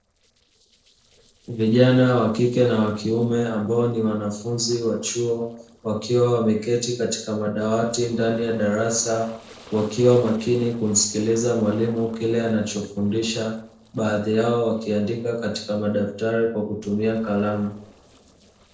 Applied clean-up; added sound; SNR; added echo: neural separator model SepFormer DNS4.